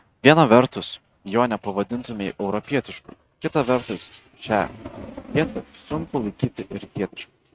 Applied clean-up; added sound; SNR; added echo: neural mask model RNNoise.